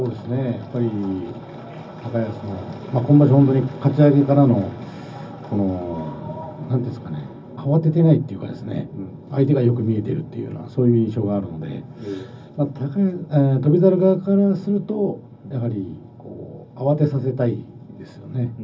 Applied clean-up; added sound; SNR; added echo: none; none; none; reverberation time 0.4 s.